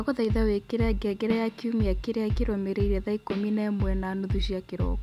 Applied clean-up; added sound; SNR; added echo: none; Drum / Drum kit; 3 dB; none.